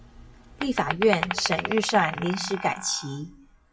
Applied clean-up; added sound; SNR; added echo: classical method WPE with log-MMSE.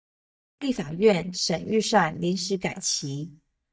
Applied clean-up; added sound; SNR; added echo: neural mask model DeepFilterNet 3.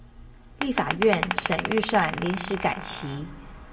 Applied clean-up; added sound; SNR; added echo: none; Glass; 5 dB; reverberation time 1.2 s.